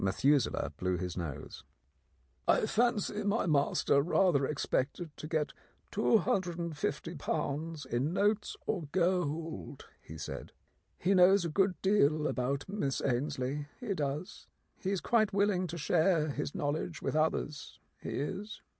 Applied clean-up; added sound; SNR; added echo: none; none; none; none.